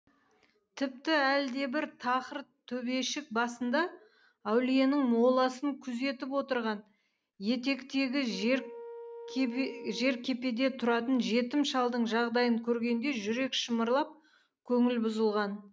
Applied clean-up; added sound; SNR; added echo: none; Wind instrument, woodwind instrument; 15 dB; none.